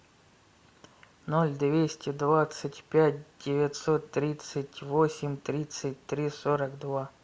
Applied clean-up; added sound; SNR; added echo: none; none; none; none.